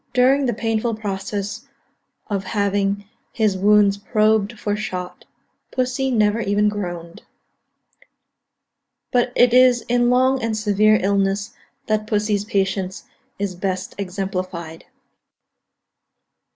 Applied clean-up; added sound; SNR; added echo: none; none; none; none.